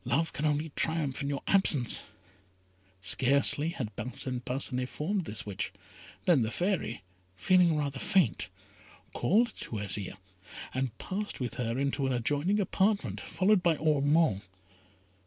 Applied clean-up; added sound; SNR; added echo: none; none; none; none.